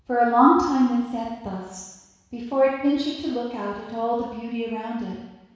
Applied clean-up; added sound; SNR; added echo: none; none; none; reverberation time 1.1 s.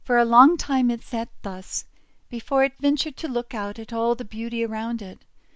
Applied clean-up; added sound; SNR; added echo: none; none; none; none.